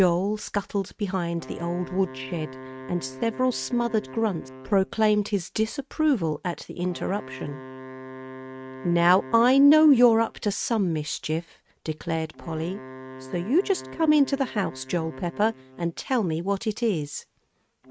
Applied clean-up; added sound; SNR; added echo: neural mask model RNNoise.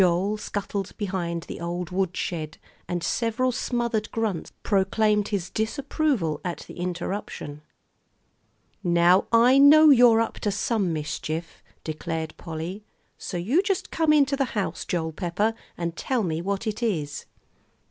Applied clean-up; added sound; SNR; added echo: none; none; none; none.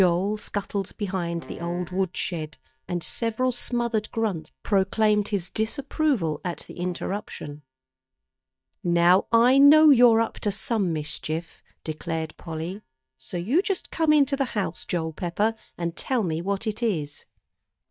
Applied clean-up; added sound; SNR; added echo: neural mask model DeepFilterNet 3.